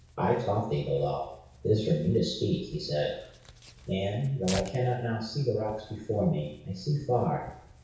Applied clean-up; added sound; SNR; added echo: none; Tearing; 18 dB; reverberation time 0.6 s.